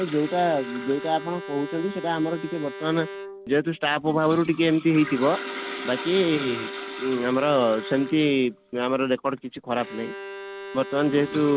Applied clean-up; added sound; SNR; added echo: none; Toilet flush + Bowed string instrument; 11 dB; none.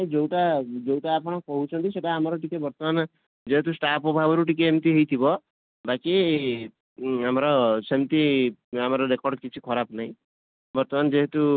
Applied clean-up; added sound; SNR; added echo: none; none; none; none.